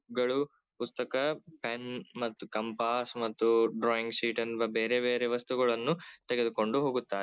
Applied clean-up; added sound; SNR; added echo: neural mask model Resemble Enhance denoiser.